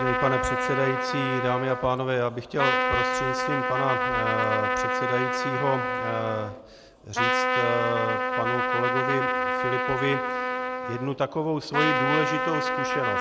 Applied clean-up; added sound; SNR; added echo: none; Trumpet; -2 dB; none.